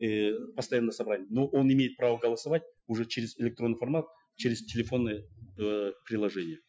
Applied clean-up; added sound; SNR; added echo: classical method Wiener filter.